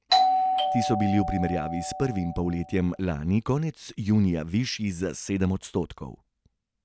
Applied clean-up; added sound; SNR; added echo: none; Doorbell; 0 dB; none.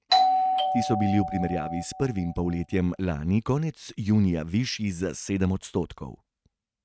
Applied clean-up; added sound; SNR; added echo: neural mask model RNNoise.